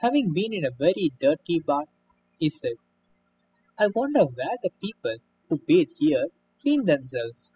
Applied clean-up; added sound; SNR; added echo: classical method spectral subtraction.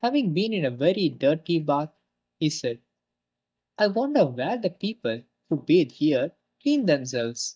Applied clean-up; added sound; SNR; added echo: neural mask model DeepFilterNet 3.